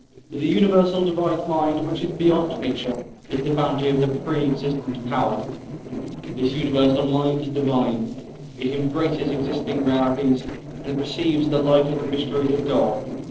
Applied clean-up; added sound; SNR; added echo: neural separator model SepFormer DNS4.